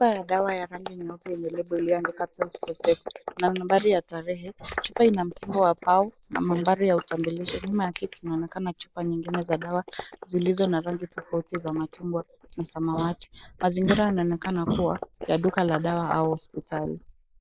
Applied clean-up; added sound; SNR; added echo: neural mask model Resemble Enhance denoiser.